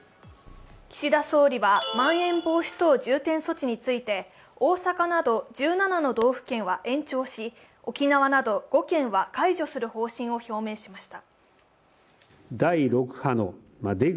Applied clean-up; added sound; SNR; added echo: none; Tap / Glass; 17 dB; none.